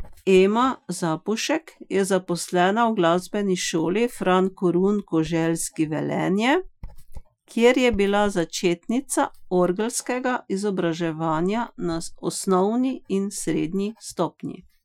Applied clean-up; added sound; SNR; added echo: classical method Wiener filter.